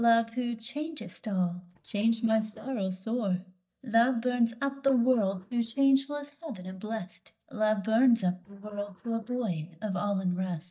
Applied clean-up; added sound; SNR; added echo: neural mask model DeepFilterNet 3.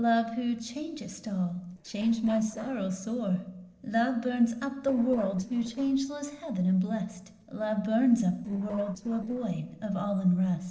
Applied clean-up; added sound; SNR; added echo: neural separator model SepFormer DNS4.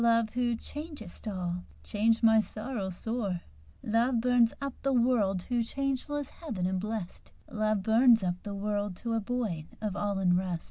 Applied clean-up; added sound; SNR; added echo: none; none; none; none.